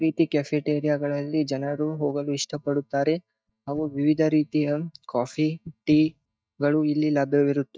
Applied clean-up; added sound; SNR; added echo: neural mask model DeepFilterNet 3.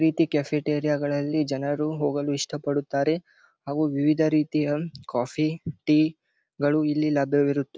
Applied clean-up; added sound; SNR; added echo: none; none; none; none.